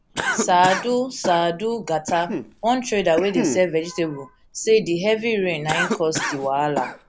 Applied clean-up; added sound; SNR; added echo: none; Cough; 8 dB; none.